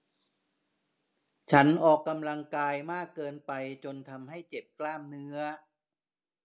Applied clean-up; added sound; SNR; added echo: none; none; none; none.